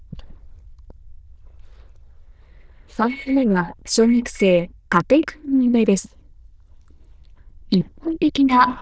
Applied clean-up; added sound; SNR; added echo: neural diffusion model UNIVERSE++.